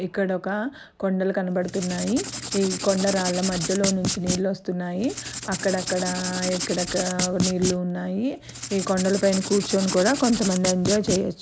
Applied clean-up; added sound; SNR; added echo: none; Writing; 6 dB; none.